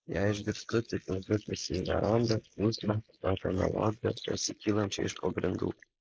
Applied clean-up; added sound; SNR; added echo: neural mask model Resemble Enhance denoiser.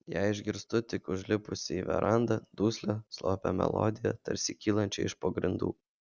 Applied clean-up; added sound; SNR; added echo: none; none; none; none.